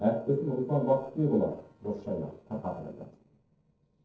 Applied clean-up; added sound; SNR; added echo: neural separator model SepFormer DNS4.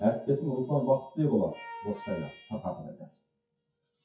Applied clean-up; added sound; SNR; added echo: classical method WPE with log-MMSE.